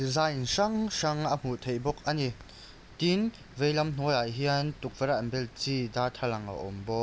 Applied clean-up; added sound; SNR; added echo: none; none; none; none.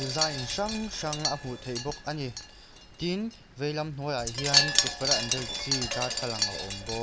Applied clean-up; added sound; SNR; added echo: none; Wind chime; -2 dB; none.